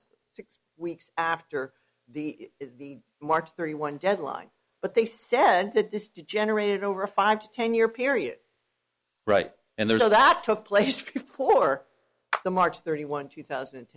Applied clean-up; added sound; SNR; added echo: neural mask model Resemble Enhance denoiser.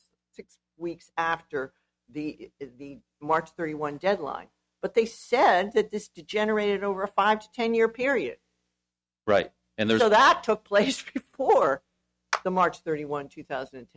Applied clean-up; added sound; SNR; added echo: neural mask model RNNoise.